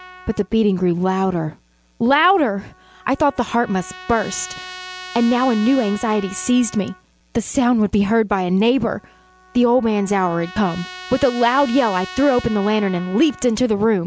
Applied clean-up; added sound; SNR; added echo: none; Trumpet; 19 dB; none.